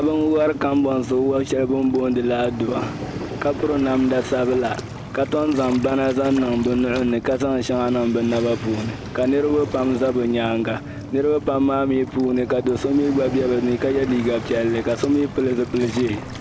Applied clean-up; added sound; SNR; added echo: none; Waves, surf; 12 dB; none.